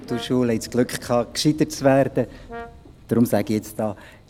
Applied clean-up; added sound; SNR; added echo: none; Explosion + Brass instrument; 20 dB; none.